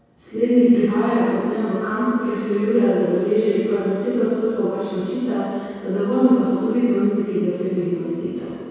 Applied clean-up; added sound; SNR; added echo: none; none; none; reverberation time 1.9 s.